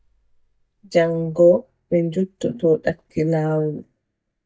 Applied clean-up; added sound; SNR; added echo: neural mask model DeepFilterNet 3.